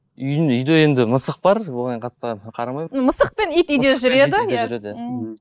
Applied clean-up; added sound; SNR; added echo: neural mask model Resemble Enhance denoiser.